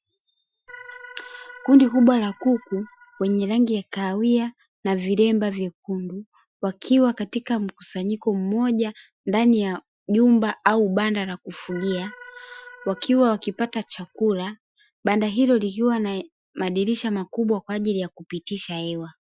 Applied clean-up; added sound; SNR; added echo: classical method Wiener filter.